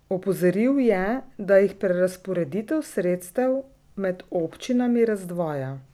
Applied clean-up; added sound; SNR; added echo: none; none; none; none.